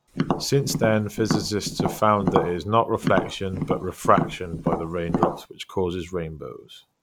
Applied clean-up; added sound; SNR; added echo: none; Tap; 2 dB; none.